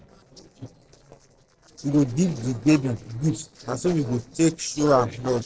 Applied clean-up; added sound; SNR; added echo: neural separator model SepFormer DNS4.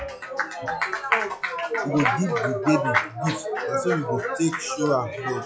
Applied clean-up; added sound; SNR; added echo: classical method log-MMSE.